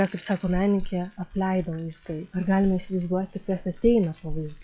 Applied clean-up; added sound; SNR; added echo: classical method log-MMSE.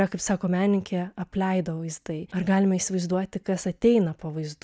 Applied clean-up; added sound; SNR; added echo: none; none; none; none.